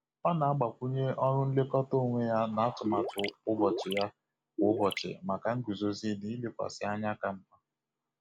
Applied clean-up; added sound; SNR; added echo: none; Gurgling; 3 dB; none.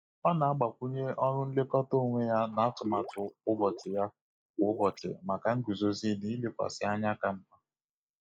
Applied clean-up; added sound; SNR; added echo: neural mask model DeepFilterNet 3.